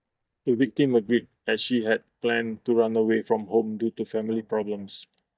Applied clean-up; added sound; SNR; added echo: neural mask model DeepFilterNet 3.